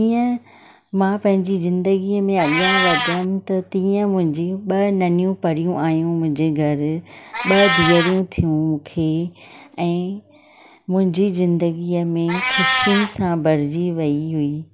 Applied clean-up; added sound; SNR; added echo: none; Meow; 8 dB; none.